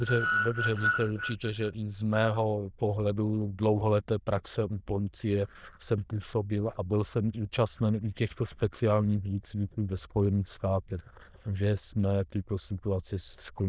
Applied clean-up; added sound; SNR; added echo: neural diffusion model UNIVERSE++.